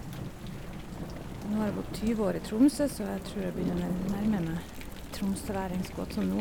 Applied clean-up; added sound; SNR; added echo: none; Thunder / Rain; 7 dB; none.